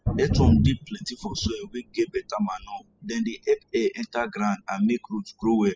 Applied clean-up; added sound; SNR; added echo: classical method spectral subtraction.